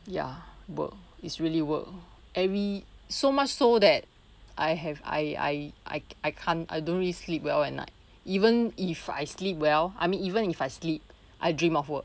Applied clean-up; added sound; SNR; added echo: none; none; none; none.